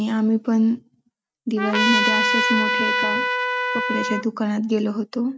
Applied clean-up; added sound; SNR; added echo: neural mask model RNNoise.